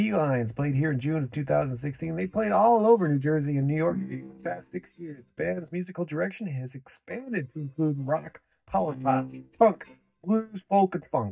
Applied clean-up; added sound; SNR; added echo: neural mask model DeepFilterNet 3.